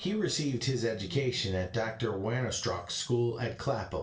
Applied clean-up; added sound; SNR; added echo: neural separator model SepFormer DNS4.